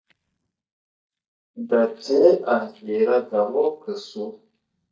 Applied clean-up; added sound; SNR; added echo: neural mask model DeepFilterNet 3.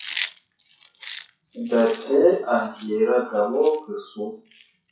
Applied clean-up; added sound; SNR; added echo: classical method WPE with log-MMSE.